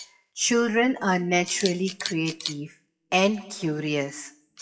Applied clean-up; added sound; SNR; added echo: classical method WPE with log-MMSE.